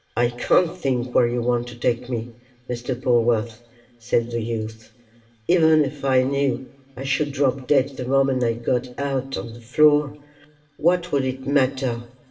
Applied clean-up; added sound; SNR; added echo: none; none; none; reverberation time 0.8 s.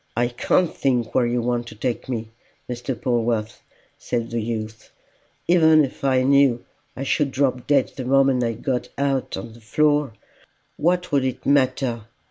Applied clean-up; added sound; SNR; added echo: none; none; none; none.